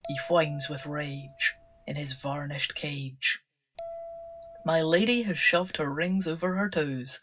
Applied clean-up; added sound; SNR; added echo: none; Bell; 17 dB; reverberation time 0.4 s.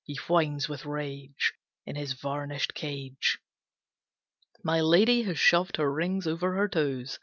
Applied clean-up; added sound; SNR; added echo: none; none; none; none.